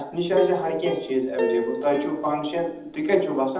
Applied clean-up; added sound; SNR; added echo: none; Plucked string instrument; 6 dB; reverberation time 0.8 s.